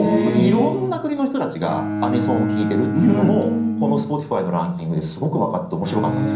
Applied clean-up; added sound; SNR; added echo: none; Bowed string instrument; 7 dB; reverberation time 0.6 s.